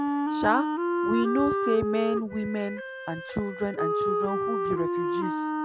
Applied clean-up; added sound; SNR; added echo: none; Wind instrument, woodwind instrument; -2 dB; none.